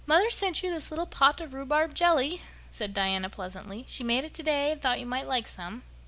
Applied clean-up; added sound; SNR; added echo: none; none; none; none.